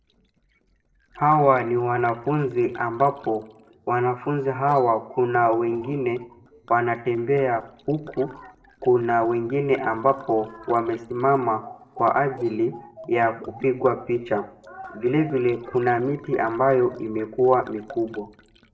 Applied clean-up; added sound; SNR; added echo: neural separator model SepFormer DNS4.